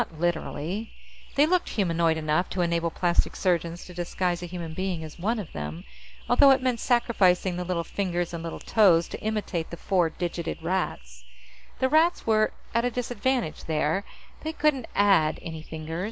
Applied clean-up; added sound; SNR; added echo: none; none; none; none.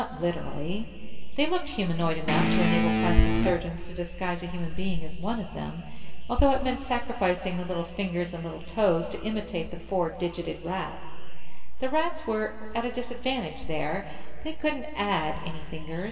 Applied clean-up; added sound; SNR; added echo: none; Guitar; 1 dB; reverberation time 2.3 s.